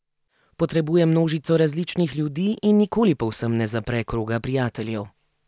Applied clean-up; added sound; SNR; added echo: none; none; none; none.